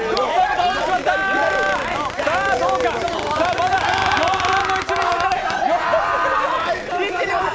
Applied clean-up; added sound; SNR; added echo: none; Squeak; 13 dB; none.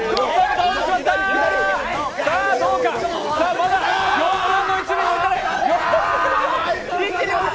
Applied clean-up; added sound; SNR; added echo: none; none; none; none.